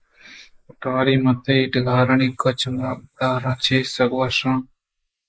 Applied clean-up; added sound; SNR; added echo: neural mask model Resemble Enhance denoiser.